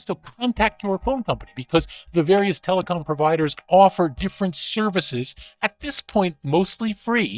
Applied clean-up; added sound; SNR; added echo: neural mask model DeepFilterNet 3.